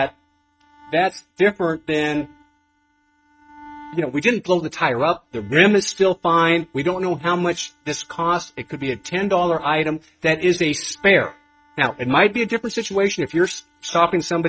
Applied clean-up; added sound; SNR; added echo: neural mask model RNNoise.